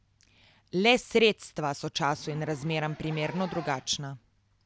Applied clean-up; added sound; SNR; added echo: none; Zipper (clothing); 19 dB; none.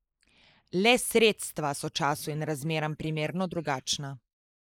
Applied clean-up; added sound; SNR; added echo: neural mask model Resemble Enhance denoiser.